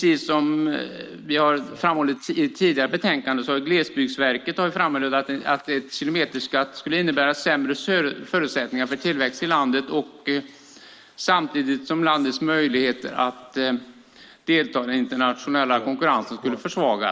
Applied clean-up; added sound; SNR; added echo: neural mask model Resemble Enhance denoiser.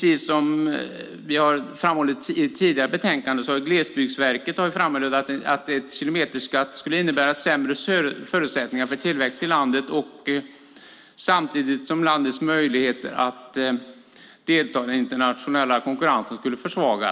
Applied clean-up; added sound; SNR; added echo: none; none; none; none.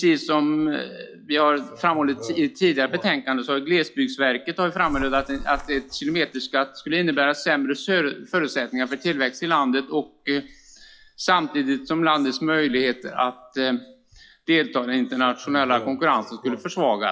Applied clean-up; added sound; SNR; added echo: classical method log-MMSE.